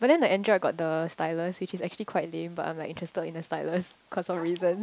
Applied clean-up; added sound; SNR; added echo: none; none; none; none.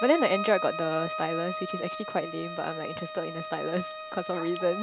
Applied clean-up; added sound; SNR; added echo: none; Bowed string instrument; 7 dB; none.